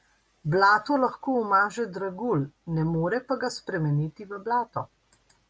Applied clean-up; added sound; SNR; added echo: none; none; none; none.